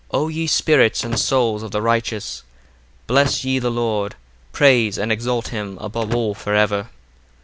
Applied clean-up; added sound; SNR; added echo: none; Slam / Wood; 15 dB; none.